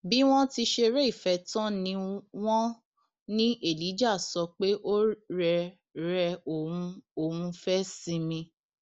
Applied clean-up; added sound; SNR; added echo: none; none; none; none.